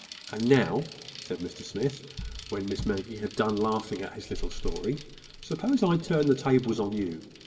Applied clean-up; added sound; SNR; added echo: none; Bicycle; 19 dB; reverberation time 2.7 s.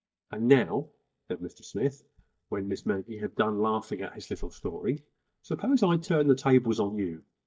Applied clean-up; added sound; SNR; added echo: neural mask model DeepFilterNet 3.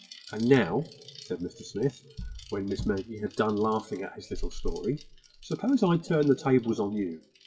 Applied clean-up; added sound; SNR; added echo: classical method WPE with log-MMSE.